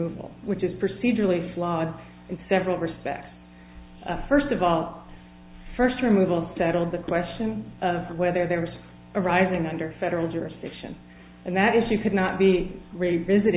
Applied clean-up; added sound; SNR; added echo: none; none; none; none.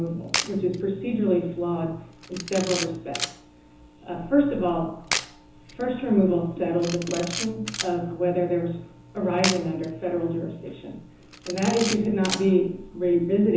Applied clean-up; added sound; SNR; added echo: none; Camera; 10 dB; reverberation time 0.7 s.